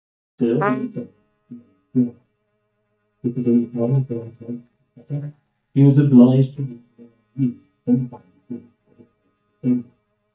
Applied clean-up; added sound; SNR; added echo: neural mask model DeepFilterNet 3.